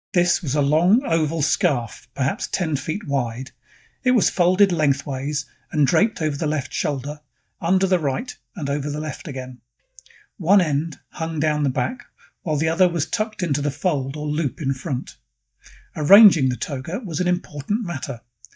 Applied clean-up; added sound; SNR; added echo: neural mask model DeepFilterNet 3.